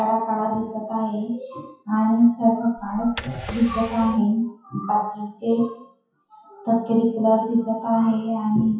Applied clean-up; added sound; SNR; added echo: classical method WPE with log-MMSE.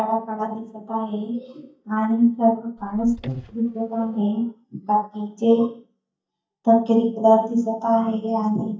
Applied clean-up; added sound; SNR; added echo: neural mask model DeepFilterNet 3.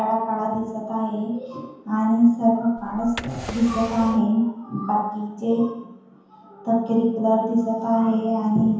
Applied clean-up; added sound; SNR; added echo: none; Drawer open or close; 13 dB; reverberation time 0.9 s.